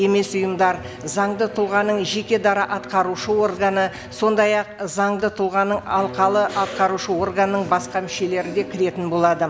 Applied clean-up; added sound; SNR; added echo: none; Bowed string instrument; 17 dB; none.